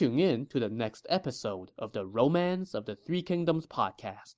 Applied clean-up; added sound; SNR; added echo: none; none; none; none.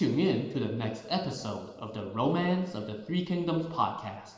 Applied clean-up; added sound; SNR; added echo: none; none; none; reverberation time 1.1 s.